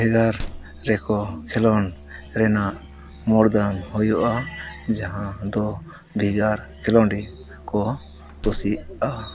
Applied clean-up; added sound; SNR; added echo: none; Slam + Musical instrument; 15 dB; none.